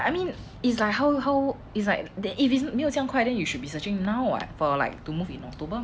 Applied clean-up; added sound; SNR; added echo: none; none; none; none.